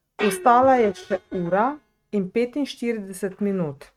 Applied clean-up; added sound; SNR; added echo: neural mask model RNNoise.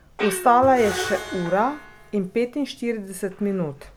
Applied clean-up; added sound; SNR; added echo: none; Gong + Screech; 11 dB; none.